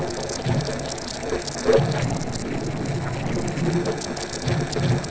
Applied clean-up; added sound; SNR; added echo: neural separator model SepFormer DNS4.